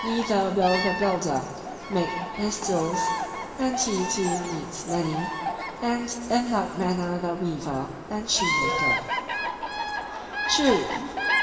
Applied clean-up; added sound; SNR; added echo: none; Bird vocalization, bird call, bird song; 3 dB; reverberation time 2.5 s.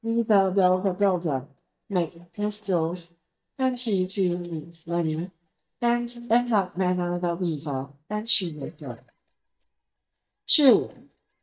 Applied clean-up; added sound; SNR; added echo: neural mask model DeepFilterNet 3.